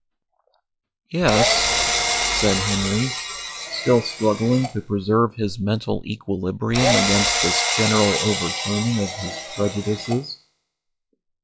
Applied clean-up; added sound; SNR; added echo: classical method log-MMSE.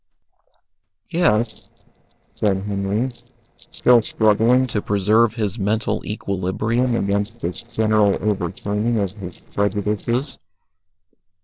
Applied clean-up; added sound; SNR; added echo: neural separator model SepFormer DNS4.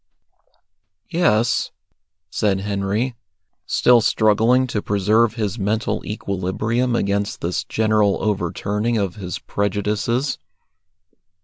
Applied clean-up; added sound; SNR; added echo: none; none; none; none.